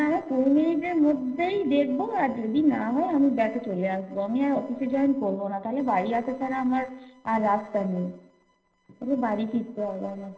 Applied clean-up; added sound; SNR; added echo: neural separator model SepFormer DNS4.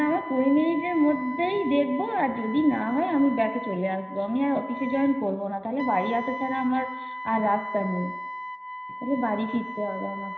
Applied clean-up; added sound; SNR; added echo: none; Wind instrument, woodwind instrument; 10 dB; reverberation time 0.9 s.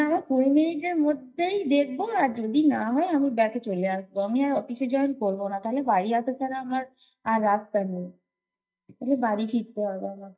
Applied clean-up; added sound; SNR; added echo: neural mask model DeepFilterNet 3.